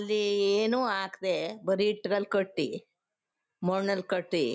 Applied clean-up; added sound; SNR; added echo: none; none; none; none.